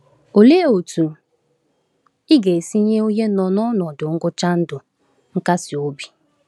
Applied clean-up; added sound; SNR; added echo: none; none; none; none.